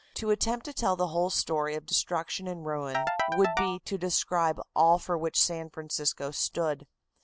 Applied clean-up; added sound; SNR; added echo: none; Ringtone / Keyboard (musical); 3 dB; none.